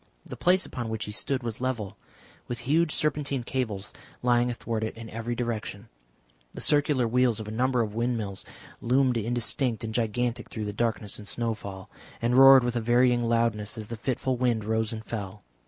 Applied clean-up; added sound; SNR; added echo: none; none; none; none.